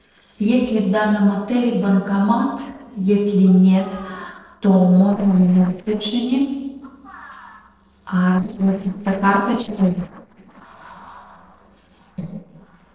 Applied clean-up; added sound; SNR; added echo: neural separator model SepFormer DNS4.